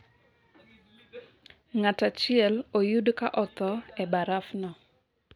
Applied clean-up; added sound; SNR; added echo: none; none; none; none.